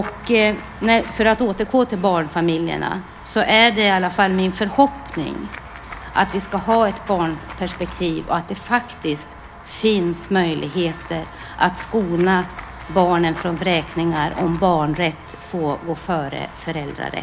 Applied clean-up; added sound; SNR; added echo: none; Walk, footsteps / Run / Bell; 16 dB; none.